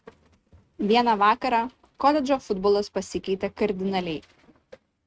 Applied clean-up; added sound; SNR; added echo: neural mask model RNNoise.